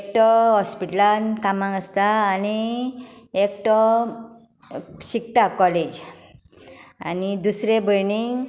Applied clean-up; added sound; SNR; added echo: none; none; none; none.